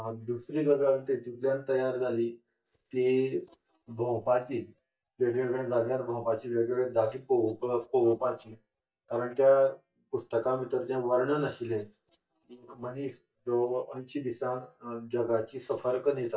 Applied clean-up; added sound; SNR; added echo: neural mask model DeepFilterNet 3.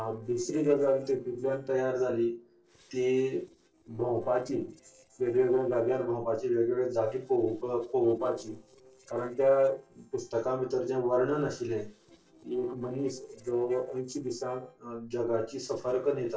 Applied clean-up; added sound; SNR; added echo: neural separator model SepFormer DNS4.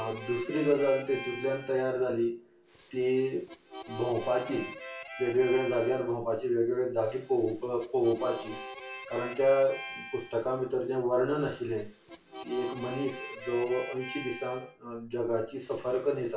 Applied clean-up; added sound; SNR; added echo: none; Harmonica; 14 dB; reverberation time 0.2 s.